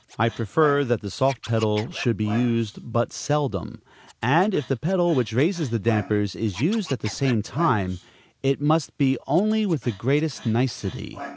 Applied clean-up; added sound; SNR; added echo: none; Scratching (performance technique); 18 dB; none.